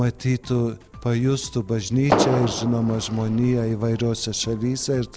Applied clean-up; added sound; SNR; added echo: none; Fireworks; 5 dB; none.